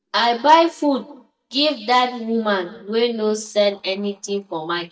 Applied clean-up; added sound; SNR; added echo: neural mask model DeepFilterNet 3.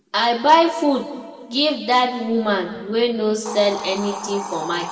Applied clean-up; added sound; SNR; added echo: none; Hiss; 15 dB; reverberation time 1.5 s.